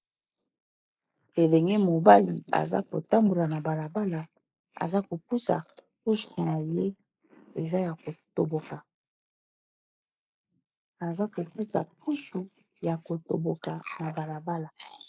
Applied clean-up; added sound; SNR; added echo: neural mask model Resemble Enhance denoiser.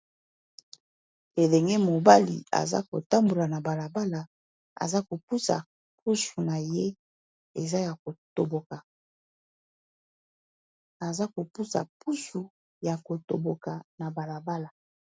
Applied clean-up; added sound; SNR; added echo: none; none; none; none.